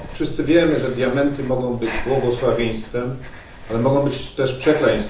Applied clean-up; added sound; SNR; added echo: none; Breathing; 11 dB; reverberation time 0.6 s.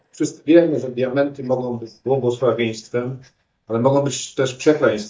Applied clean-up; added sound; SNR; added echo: neural mask model DeepFilterNet 3.